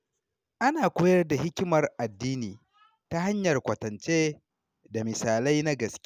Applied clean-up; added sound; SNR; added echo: none; none; none; none.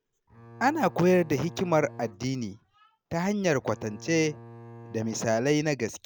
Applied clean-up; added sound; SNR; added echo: none; Bowed string instrument; 19 dB; none.